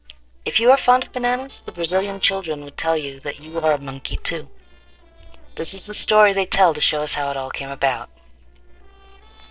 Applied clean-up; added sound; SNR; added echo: neural separator model SepFormer DNS4.